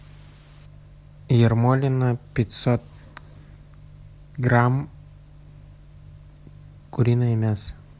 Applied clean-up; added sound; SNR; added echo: none; none; none; none.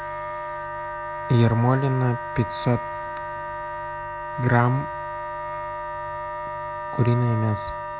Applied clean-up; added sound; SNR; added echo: none; Wind instrument, woodwind instrument; 6 dB; none.